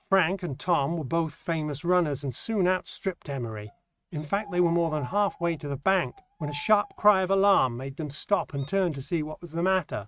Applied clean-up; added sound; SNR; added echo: neural mask model RNNoise.